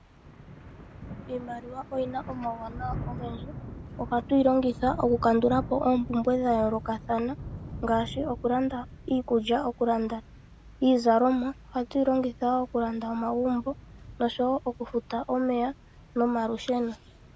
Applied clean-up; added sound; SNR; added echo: none; Thunder / Rain; 14 dB; none.